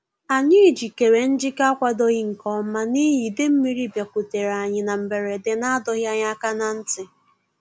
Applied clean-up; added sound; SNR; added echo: none; none; none; none.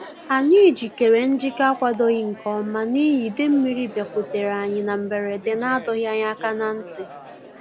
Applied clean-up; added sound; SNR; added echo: none; Chatter; 18 dB; none.